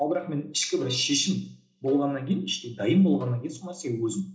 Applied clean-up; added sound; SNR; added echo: none; Bowed string instrument; 20 dB; reverberation time 0.4 s.